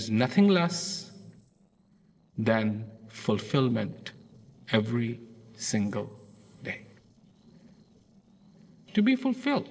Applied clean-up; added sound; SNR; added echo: neural separator model SepFormer DNS4.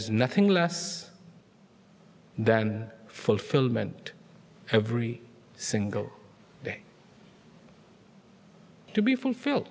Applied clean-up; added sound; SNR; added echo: none; none; none; none.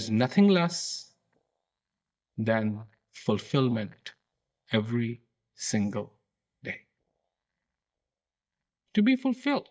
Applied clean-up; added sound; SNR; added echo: neural mask model DeepFilterNet 3.